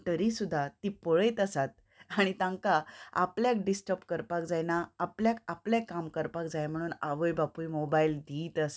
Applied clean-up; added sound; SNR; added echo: none; none; none; none.